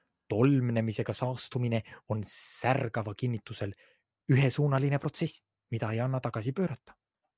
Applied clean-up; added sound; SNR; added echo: none; none; none; none.